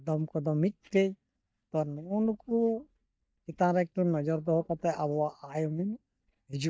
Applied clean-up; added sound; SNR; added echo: neural mask model DeepFilterNet 3.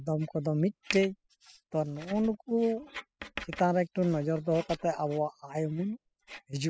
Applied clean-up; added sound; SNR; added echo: classical method spectral subtraction.